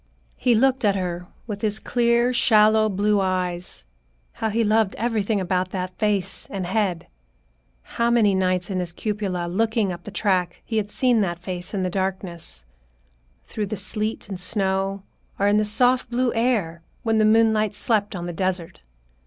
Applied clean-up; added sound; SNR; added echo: none; none; none; none.